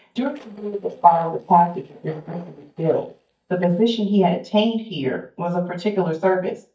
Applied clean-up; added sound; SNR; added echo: neural mask model DeepFilterNet 3.